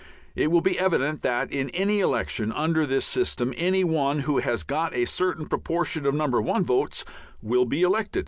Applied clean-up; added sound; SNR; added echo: none; none; none; none.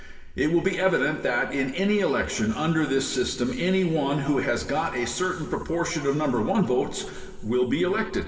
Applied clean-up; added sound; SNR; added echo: none; none; none; reverberation time 2.5 s.